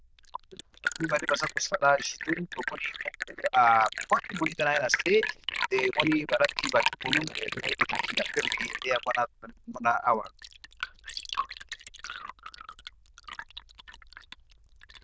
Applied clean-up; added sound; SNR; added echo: neural diffusion model UNIVERSE++.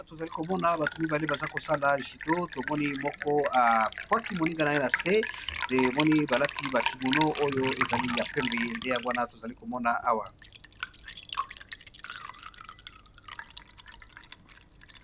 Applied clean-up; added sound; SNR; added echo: none; Liquid; 7 dB; none.